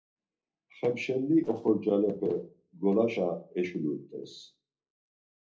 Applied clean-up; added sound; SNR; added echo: neural separator model SepFormer DNS4.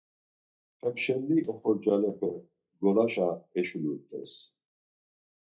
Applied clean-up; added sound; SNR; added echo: neural mask model DeepFilterNet 3.